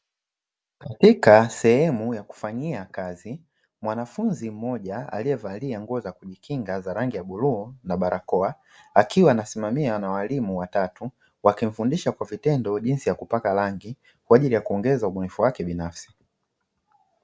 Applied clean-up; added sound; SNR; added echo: none; none; none; none.